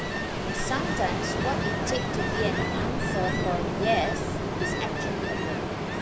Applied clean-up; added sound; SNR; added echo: none; Ocean; -4 dB; none.